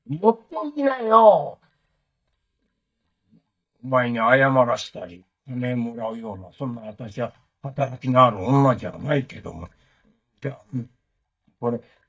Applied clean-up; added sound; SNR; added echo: neural mask model DeepFilterNet 3.